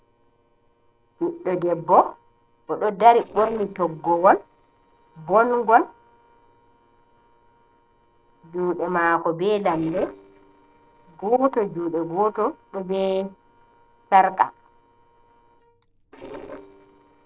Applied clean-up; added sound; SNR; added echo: neural separator model SepFormer DNS4.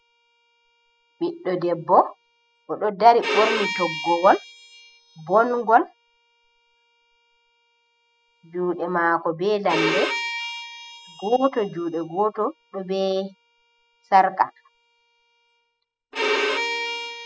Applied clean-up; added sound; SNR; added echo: classical method spectral subtraction.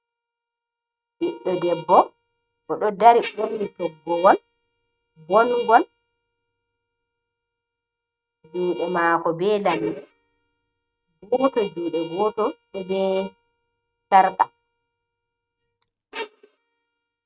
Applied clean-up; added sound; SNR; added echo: neural mask model RNNoise.